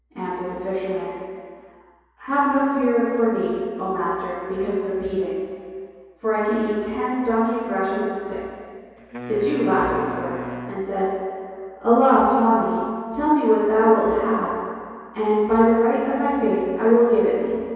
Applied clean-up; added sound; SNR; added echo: none; Wind instrument, woodwind instrument; 14 dB; reverberation time 2.2 s.